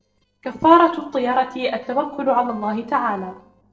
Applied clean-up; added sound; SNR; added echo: neural separator model SepFormer DNS4.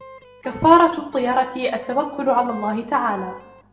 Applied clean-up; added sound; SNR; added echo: none; Electric guitar; 19 dB; reverberation time 0.7 s.